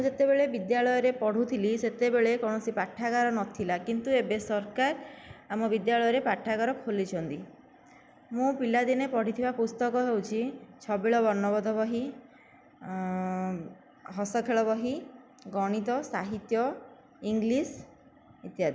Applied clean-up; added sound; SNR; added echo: none; none; none; none.